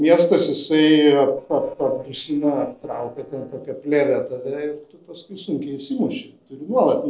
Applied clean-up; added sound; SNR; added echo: neural separator model SepFormer DNS4.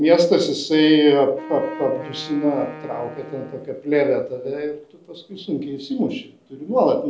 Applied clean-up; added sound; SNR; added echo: none; Wind instrument, woodwind instrument; 16 dB; none.